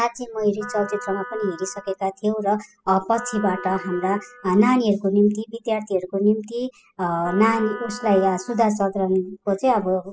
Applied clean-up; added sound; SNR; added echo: classical method spectral subtraction.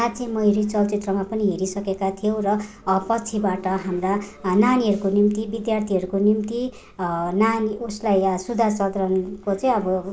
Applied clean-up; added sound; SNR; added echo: none; none; none; none.